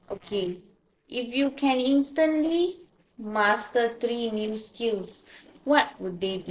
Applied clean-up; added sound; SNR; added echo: neural separator model SepFormer DNS4.